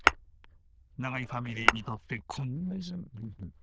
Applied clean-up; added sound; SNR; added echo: neural diffusion model UNIVERSE++.